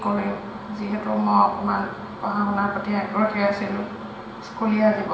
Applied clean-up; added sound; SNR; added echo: none; none; none; reverberation time 1.0 s.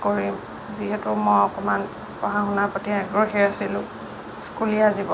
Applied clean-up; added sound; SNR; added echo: none; none; none; none.